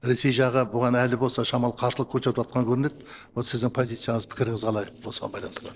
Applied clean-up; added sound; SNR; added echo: neural separator model SepFormer DNS4.